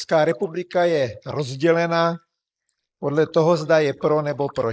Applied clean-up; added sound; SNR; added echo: neural mask model Resemble Enhance denoiser.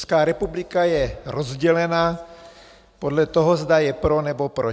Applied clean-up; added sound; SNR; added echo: none; none; none; none.